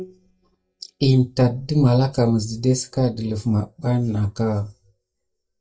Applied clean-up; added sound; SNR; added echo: neural mask model DeepFilterNet 3.